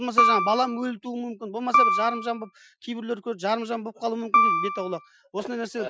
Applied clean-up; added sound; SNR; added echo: classical method Wiener filter.